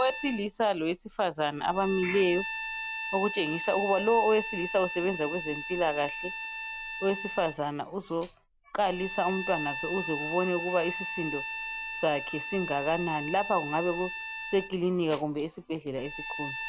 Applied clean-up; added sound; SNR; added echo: none; Bowed string instrument; 8 dB; none.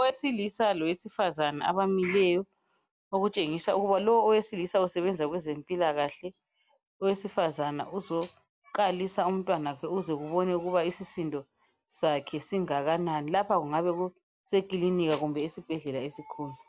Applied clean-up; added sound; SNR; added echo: none; none; none; none.